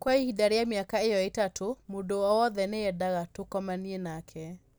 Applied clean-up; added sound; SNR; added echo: none; none; none; none.